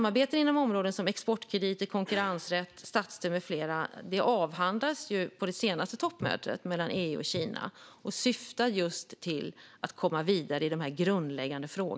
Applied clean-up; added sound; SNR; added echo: none; none; none; none.